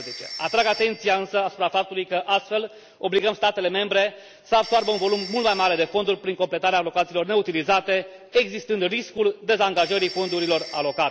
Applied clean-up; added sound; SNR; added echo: none; Telephone; 17 dB; none.